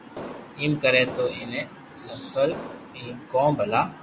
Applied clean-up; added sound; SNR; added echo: none; Explosion; 13 dB; none.